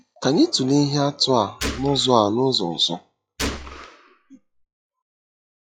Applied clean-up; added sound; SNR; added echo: classical method log-MMSE.